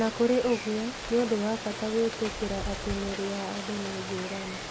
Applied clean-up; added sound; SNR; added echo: none; Rain; 7 dB; none.